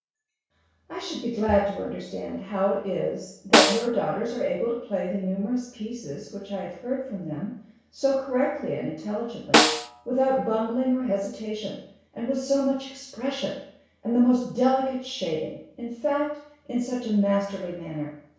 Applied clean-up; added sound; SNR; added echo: none; Snare drum; -3 dB; reverberation time 0.6 s.